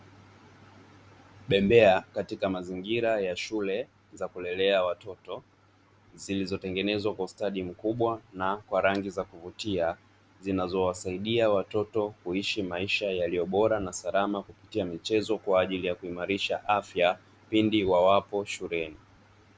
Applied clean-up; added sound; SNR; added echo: none; none; none; none.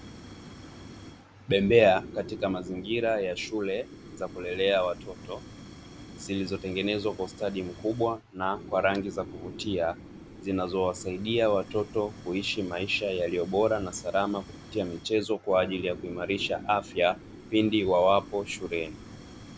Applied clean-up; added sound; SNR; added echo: none; Fire; 16 dB; none.